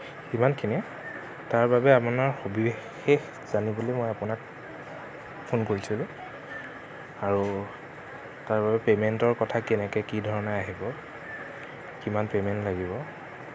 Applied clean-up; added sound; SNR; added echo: none; none; none; none.